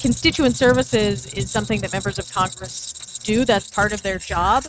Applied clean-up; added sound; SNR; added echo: neural mask model RNNoise.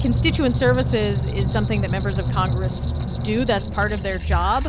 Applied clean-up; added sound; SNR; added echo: none; Squeak; -1 dB; none.